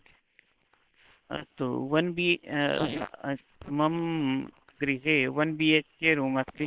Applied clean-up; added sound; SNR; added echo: neural separator model SepFormer WHAM!.